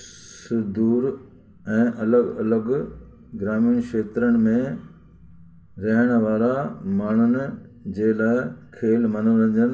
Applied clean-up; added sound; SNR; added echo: none; none; none; reverberation time 0.1 s.